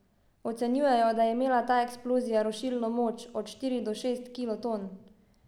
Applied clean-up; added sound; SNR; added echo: none; none; none; none.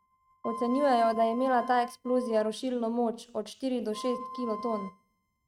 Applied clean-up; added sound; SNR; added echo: neural mask model RNNoise.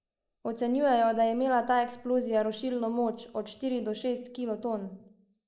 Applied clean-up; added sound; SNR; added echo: neural mask model Resemble Enhance denoiser.